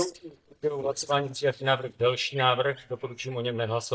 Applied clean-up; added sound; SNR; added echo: neural mask model DeepFilterNet 3.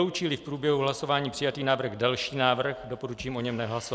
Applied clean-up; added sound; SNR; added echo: none; none; none; none.